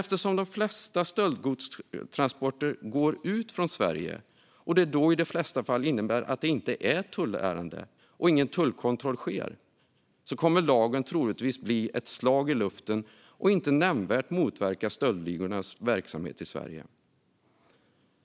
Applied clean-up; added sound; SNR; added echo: none; none; none; none.